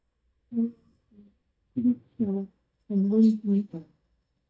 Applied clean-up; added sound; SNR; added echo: neural mask model DeepFilterNet 3.